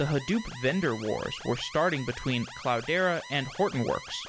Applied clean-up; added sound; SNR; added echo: none; Alarm; 15 dB; none.